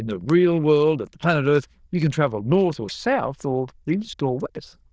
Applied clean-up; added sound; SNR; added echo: neural diffusion model UNIVERSE++.